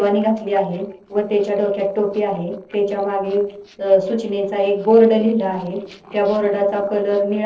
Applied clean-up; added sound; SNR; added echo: neural separator model SepFormer DNS4.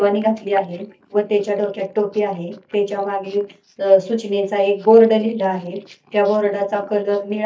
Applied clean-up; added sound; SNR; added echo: neural mask model DeepFilterNet 3.